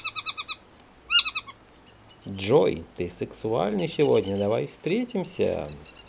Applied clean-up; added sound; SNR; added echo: none; Bird vocalization, bird call, bird song; 2 dB; none.